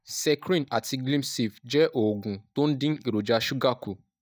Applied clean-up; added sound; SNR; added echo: neural mask model DeepFilterNet 3.